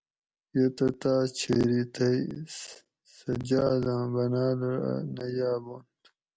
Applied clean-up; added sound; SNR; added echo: none; none; none; none.